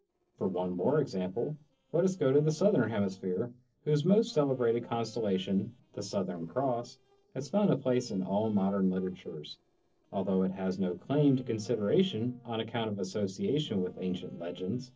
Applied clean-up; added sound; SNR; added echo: neural separator model SepFormer DNS4.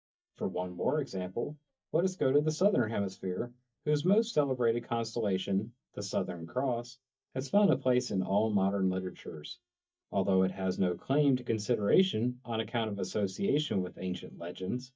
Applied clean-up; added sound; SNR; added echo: neural mask model DeepFilterNet 3.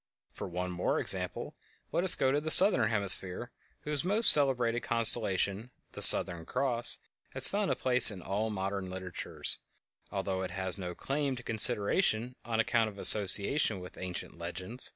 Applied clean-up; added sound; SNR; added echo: none; none; none; none.